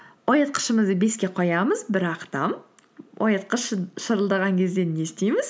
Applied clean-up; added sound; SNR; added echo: none; none; none; none.